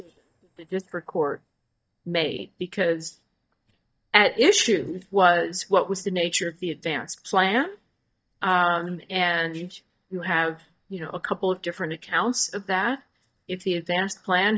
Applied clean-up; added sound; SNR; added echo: neural mask model DeepFilterNet 3.